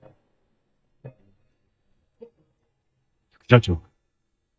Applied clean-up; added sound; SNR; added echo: neural mask model DeepFilterNet 3.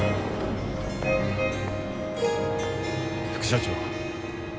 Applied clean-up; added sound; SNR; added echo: none; Harp; 6 dB; none.